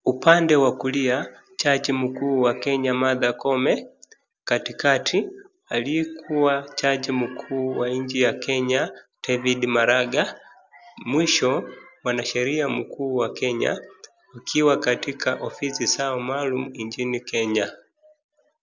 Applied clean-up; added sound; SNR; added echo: none; none; none; none.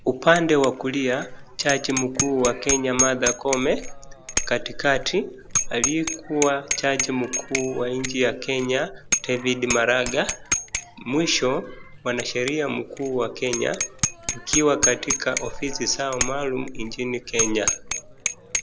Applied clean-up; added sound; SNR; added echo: none; Bicycle bell; 5 dB; none.